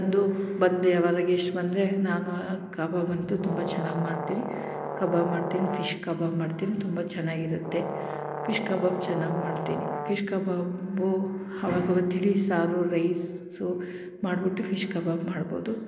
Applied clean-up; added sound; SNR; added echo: none; Brass instrument; 7 dB; none.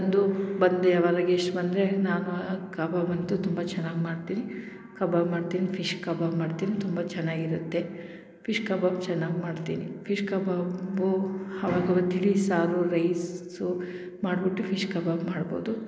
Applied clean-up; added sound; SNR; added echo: none; none; none; none.